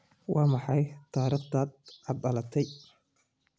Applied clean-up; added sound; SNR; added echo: none; none; none; none.